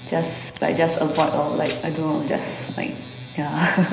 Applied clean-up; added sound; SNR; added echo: none; Rattle (instrument); 14 dB; reverberation time 0.9 s.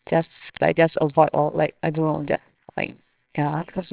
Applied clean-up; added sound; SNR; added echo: neural separator model SepFormer WHAMR!.